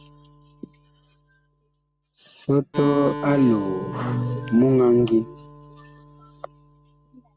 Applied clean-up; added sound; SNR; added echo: none; Acoustic guitar; 13 dB; none.